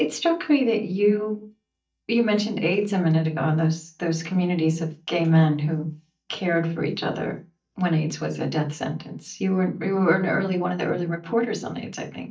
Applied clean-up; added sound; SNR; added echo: neural mask model DeepFilterNet 3.